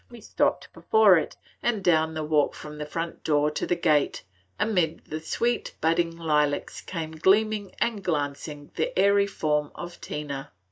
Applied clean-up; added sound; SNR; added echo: neural mask model DeepFilterNet 3.